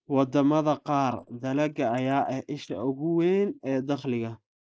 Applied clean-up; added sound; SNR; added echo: neural mask model Resemble Enhance denoiser.